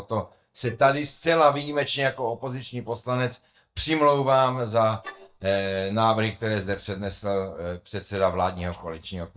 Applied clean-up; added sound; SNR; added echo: neural mask model DeepFilterNet 3.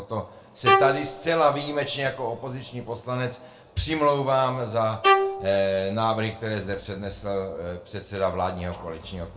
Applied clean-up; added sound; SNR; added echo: none; Bowed string instrument; 1 dB; reverberation time 0.3 s.